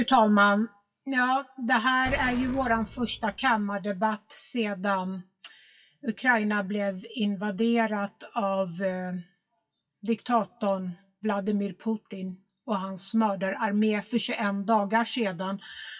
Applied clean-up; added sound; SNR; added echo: classical method WPE with log-MMSE.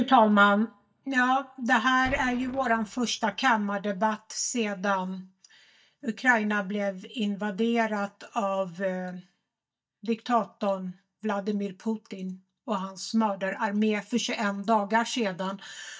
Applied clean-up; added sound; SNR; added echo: neural mask model DeepFilterNet 3.